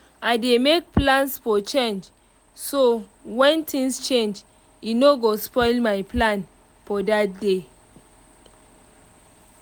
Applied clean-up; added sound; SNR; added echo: none; none; none; none.